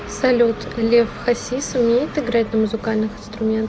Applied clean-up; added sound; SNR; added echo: none; none; none; none.